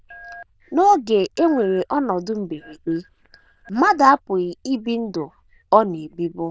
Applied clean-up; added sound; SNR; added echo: neural diffusion model UNIVERSE++.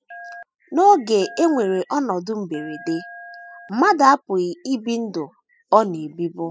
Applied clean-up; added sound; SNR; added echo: classical method spectral subtraction.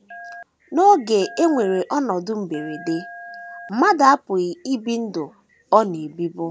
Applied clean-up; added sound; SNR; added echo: none; Telephone; 18 dB; none.